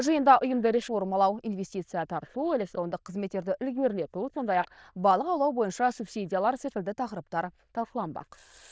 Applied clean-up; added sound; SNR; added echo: neural diffusion model UNIVERSE++.